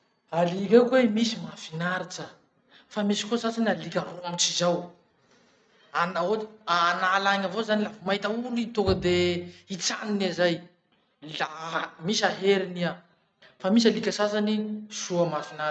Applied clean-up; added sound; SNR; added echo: none; Bowed string instrument; 11 dB; none.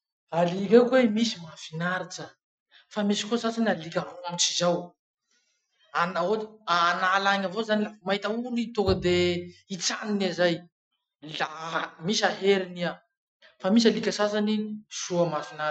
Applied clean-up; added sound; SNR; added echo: classical method Wiener filter.